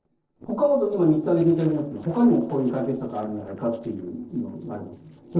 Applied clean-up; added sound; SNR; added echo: neural separator model SepFormer DNS4.